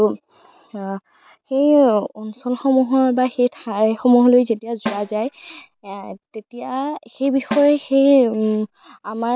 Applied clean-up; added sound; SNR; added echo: none; Snare drum; 13 dB; none.